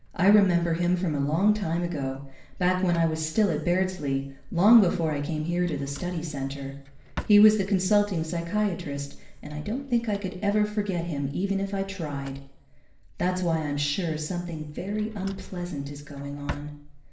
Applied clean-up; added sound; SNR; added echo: none; Drawer open or close; 19 dB; reverberation time 0.7 s.